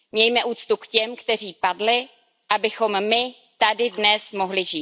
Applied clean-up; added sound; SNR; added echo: none; none; none; none.